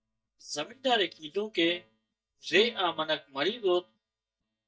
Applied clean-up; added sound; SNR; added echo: neural mask model DeepFilterNet 3.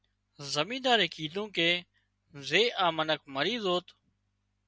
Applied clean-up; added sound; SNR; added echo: none; none; none; none.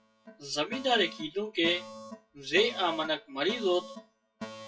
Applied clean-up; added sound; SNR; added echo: classical method WPE with log-MMSE.